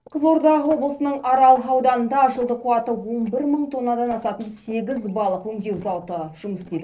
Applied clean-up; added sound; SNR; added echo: neural separator model SepFormer DNS4.